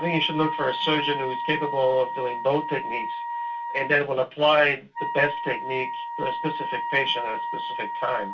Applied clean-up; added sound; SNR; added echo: none; Wind instrument, woodwind instrument; 5 dB; reverberation time 0.2 s.